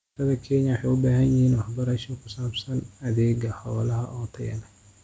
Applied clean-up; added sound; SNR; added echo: none; none; none; none.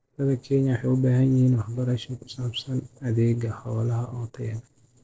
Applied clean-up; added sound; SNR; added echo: neural separator model SepFormer DNS4.